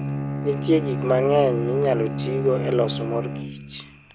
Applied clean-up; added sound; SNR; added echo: none; Bowed string instrument; 4 dB; none.